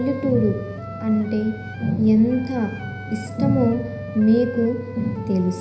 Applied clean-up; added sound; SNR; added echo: none; Wind instrument, woodwind instrument; 16 dB; reverberation time 0.9 s.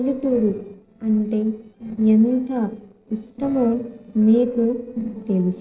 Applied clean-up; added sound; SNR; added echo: neural separator model SepFormer DNS4.